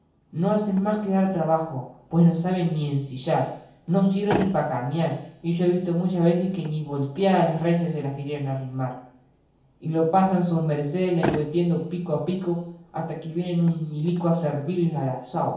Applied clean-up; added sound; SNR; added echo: none; Motor vehicle (road); 15 dB; reverberation time 0.7 s.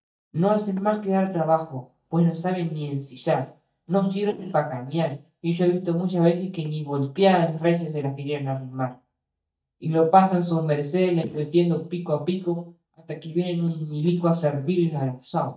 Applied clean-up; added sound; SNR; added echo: neural mask model DeepFilterNet 3.